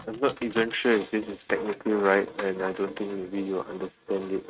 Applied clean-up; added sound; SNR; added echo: neural mask model RNNoise.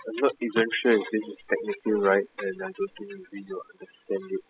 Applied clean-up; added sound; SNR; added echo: classical method spectral subtraction.